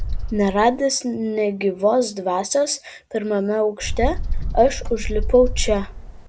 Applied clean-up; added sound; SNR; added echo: none; Bird; 5 dB; none.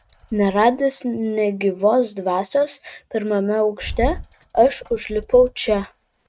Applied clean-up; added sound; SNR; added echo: neural mask model RNNoise.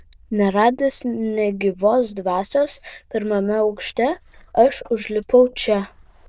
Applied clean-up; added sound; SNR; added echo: neural diffusion model UNIVERSE++.